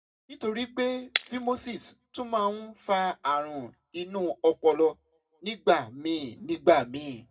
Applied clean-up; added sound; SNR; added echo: none; Shatter; 13 dB; reverberation time 0.2 s.